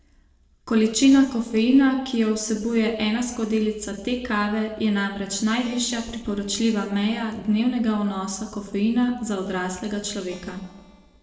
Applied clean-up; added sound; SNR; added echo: neural separator model SepFormer DNS4.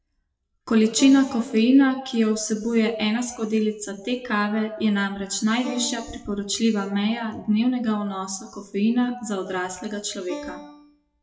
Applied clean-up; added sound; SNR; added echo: classical method WPE with log-MMSE.